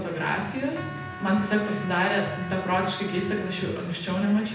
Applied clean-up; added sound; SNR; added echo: none; Trumpet; 14 dB; reverberation time 0.9 s.